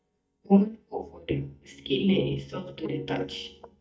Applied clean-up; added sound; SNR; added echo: neural mask model DeepFilterNet 3.